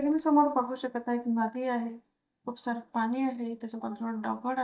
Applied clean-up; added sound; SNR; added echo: neural mask model DeepFilterNet 3.